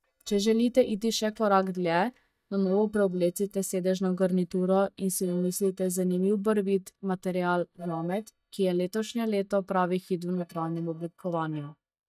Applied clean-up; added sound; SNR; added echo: neural mask model DeepFilterNet 3.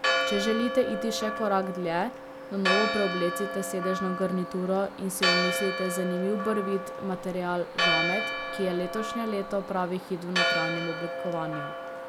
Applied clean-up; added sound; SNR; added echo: none; Church bell; 1 dB; none.